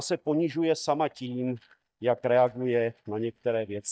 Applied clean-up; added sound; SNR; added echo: neural mask model DeepFilterNet 3.